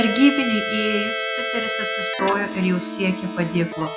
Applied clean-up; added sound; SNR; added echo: none; Keyboard (musical); 3 dB; none.